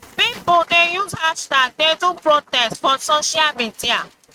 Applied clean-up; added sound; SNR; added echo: neural mask model RNNoise.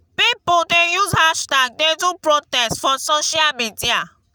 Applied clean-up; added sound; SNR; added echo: none; none; none; none.